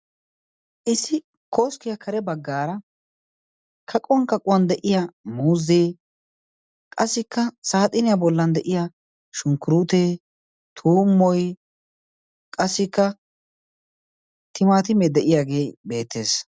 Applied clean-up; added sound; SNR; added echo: none; none; none; none.